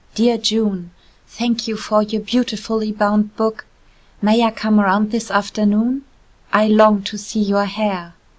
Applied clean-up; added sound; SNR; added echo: none; none; none; none.